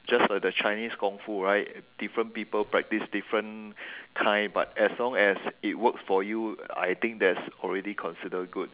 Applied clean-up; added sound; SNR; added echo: none; none; none; none.